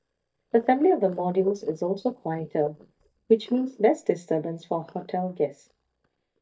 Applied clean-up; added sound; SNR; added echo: neural mask model DeepFilterNet 3.